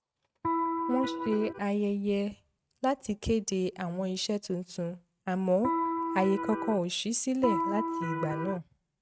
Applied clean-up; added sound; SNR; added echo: neural mask model RNNoise.